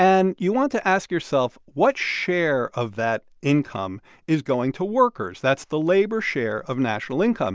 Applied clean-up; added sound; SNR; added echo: none; none; none; none.